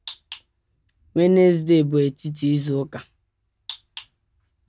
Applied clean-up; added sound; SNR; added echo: none; none; none; none.